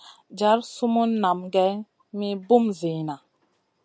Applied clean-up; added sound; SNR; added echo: none; none; none; none.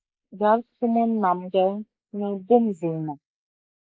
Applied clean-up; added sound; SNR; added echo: neural mask model Resemble Enhance denoiser.